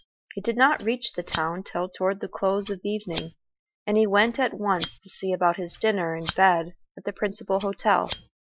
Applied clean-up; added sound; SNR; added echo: classical method Wiener filter.